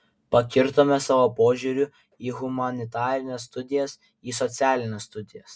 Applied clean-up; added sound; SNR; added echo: none; none; none; none.